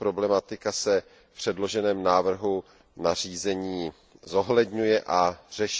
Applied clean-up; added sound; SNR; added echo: none; none; none; none.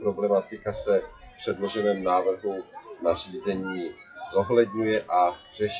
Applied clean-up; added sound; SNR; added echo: classical method WPE with log-MMSE.